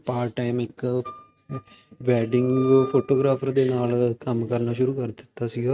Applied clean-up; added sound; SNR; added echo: neural mask model RNNoise.